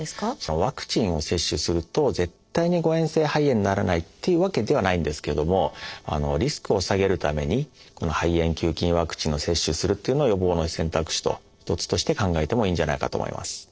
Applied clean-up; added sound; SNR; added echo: neural separator model SepFormer DNS4.